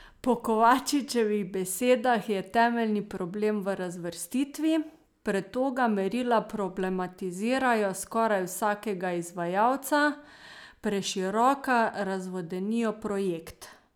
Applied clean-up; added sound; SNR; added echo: none; none; none; none.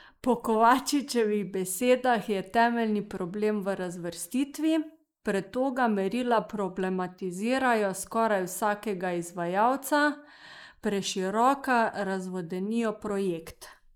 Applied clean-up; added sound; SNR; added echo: neural mask model Resemble Enhance denoiser.